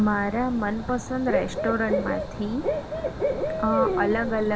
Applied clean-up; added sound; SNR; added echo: none; Cricket / Bird; 2 dB; reverberation time 0.2 s.